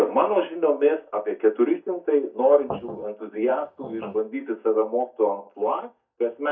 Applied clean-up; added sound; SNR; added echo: neural mask model DeepFilterNet 3.